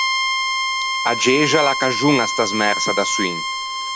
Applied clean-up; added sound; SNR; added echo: none; Bowed string instrument; 1 dB; none.